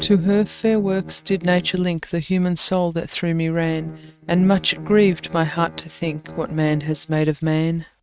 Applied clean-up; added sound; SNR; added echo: neural mask model RNNoise.